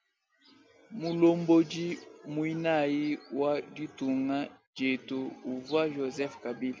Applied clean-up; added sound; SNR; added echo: none; none; none; none.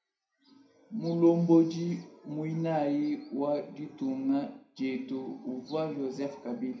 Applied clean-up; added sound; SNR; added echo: none; none; none; reverberation time 0.4 s.